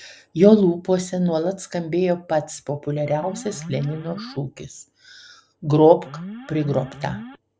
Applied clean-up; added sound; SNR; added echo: none; Alarm; 13 dB; none.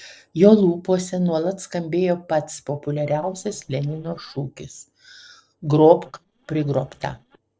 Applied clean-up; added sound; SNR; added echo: neural separator model SepFormer DNS4.